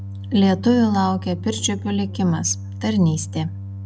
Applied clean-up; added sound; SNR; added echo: none; Organ; 10 dB; none.